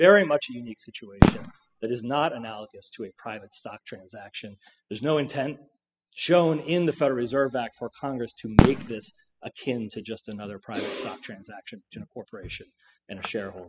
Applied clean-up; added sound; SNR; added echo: classical method spectral subtraction.